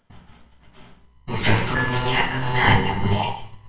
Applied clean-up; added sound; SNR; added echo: neural separator model SepFormer WHAMR!.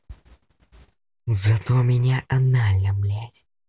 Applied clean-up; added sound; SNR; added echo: none; none; none; none.